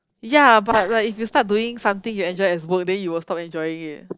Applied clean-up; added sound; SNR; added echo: neural separator model SepFormer DNS4.